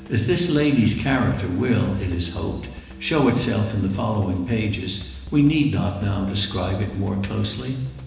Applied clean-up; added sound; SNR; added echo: none; Drum kit; 17 dB; reverberation time 1.0 s.